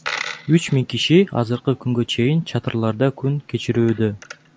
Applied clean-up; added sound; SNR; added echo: none; Coin (dropping); 17 dB; none.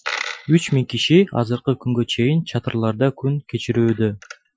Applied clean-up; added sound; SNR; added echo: classical method Wiener filter.